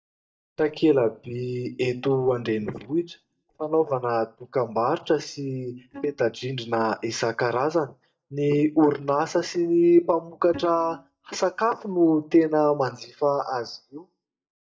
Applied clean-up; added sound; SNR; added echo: neural mask model DeepFilterNet 3.